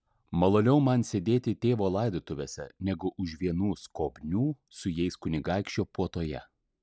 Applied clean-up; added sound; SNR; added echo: none; none; none; none.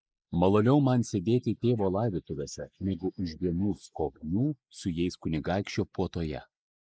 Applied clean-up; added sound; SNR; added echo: neural mask model Resemble Enhance denoiser.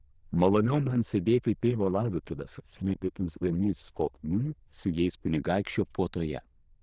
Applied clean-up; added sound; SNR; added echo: neural diffusion model UNIVERSE++.